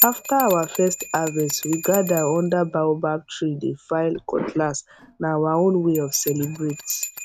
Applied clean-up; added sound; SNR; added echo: neural mask model RNNoise.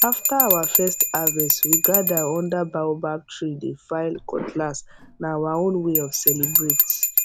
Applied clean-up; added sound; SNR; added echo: none; Bell; -1 dB; none.